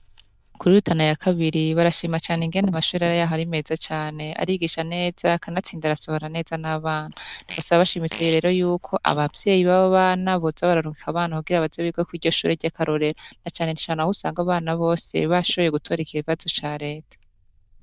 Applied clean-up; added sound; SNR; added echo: neural diffusion model UNIVERSE++.